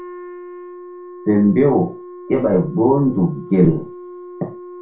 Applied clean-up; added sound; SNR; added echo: none; Wind instrument, woodwind instrument; 16 dB; reverberation time 0.3 s.